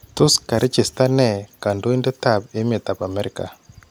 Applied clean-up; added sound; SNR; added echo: none; none; none; none.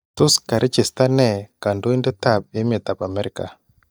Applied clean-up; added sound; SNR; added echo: neural mask model DeepFilterNet 3.